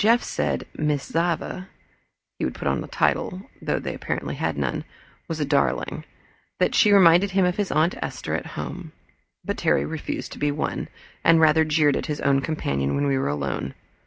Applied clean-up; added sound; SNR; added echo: none; none; none; none.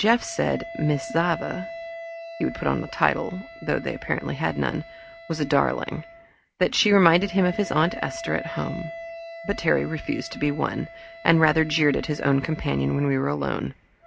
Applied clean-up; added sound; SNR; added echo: none; Wind instrument, woodwind instrument; 15 dB; none.